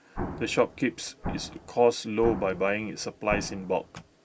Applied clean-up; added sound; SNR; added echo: none; Explosion; 10 dB; none.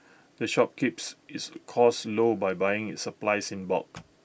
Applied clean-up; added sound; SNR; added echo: none; none; none; none.